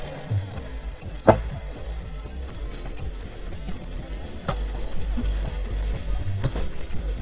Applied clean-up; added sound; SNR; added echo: neural mask model DeepFilterNet 3.